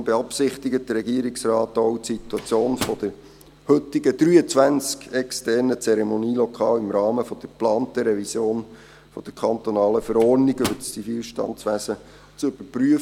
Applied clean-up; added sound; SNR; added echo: none; Microwave oven; 16 dB; none.